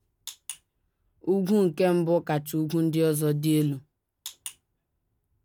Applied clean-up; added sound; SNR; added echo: none; none; none; none.